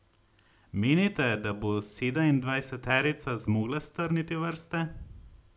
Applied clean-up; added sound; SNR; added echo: none; none; none; none.